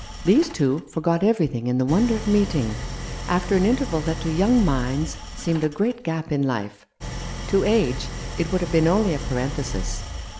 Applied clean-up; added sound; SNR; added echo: none; Idling; 9 dB; none.